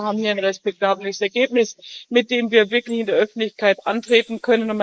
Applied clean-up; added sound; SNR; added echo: neural mask model Resemble Enhance denoiser.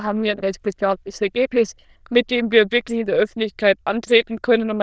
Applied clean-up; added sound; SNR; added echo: neural diffusion model UNIVERSE++.